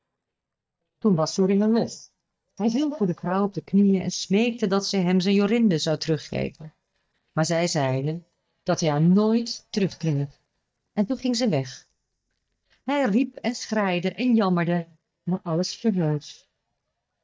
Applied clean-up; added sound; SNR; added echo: neural mask model DeepFilterNet 3.